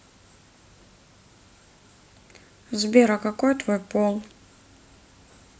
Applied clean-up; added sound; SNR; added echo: none; none; none; none.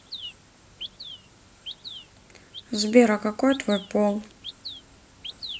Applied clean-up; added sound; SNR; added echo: none; Bird vocalization, bird call, bird song; 15 dB; none.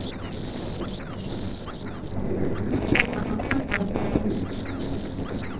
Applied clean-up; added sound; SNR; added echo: neural separator model SepFormer DNS4.